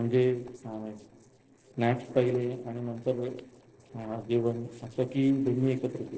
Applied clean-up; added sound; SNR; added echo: neural separator model SepFormer DNS4.